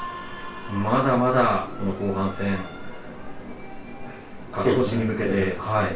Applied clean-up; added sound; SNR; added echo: none; none; none; reverberation time 0.2 s.